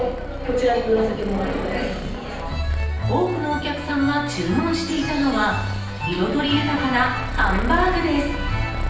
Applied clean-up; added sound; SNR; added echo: none; Purr; 8 dB; reverberation time 0.9 s.